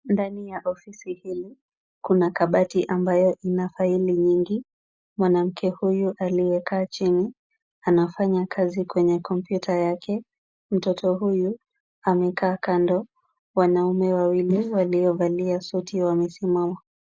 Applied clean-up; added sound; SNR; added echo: neural mask model Resemble Enhance denoiser.